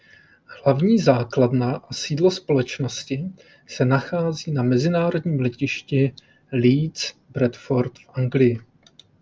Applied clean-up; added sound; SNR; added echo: none; none; none; none.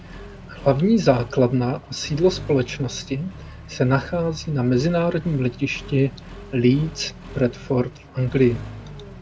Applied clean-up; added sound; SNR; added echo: none; Accelerating, revving, vroom; 16 dB; none.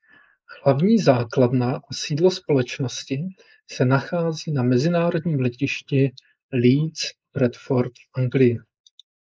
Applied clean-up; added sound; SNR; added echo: neural mask model Resemble Enhance denoiser.